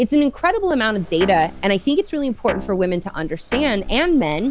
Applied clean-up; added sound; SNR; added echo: none; Guitar + Accelerating, revving, vroom; 13 dB; none.